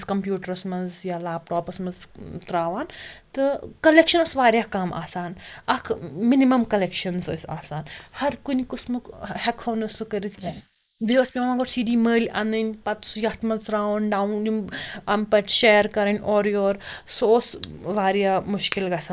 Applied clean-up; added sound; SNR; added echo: neural mask model Resemble Enhance denoiser.